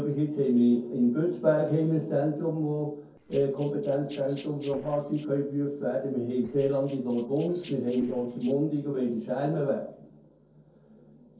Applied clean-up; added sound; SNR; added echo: neural separator model SepFormer DNS4.